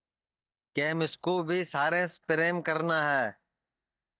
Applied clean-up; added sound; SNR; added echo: neural mask model DeepFilterNet 3.